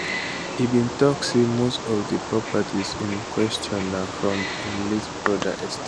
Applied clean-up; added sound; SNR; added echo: none; Wild animals; 6 dB; none.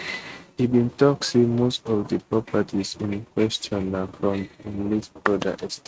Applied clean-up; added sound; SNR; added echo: neural mask model RNNoise.